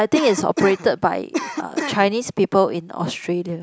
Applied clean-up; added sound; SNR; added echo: none; Cough; 8 dB; none.